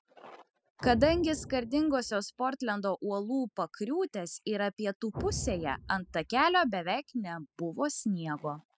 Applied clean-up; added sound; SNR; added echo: classical method spectral subtraction.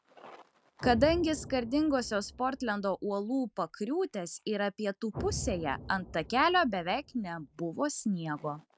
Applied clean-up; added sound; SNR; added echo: none; Explosion; 13 dB; none.